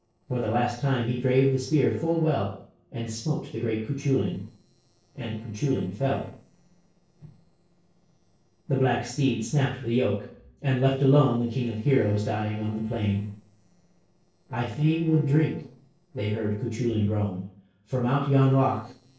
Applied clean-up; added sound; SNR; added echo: neural separator model SepFormer DNS4.